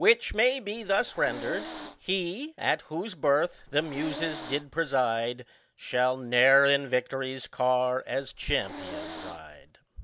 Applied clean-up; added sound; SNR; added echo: none; Hiss; 11 dB; none.